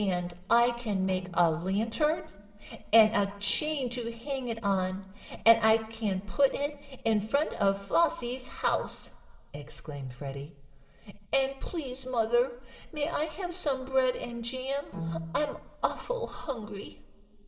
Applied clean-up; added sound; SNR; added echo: neural separator model SepFormer DNS4.